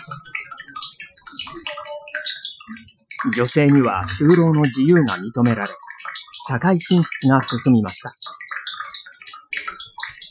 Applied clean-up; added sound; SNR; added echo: classical method Wiener filter.